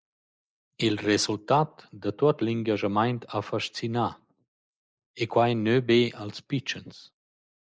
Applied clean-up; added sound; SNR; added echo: neural mask model Resemble Enhance denoiser.